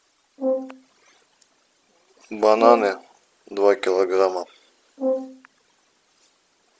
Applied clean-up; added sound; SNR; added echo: none; Brass instrument; 7 dB; none.